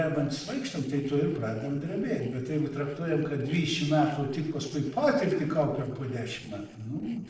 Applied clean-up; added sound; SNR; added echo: neural separator model SepFormer DNS4.